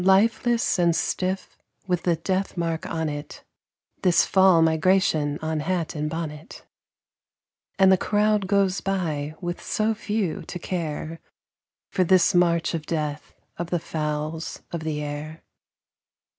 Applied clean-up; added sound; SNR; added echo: none; none; none; none.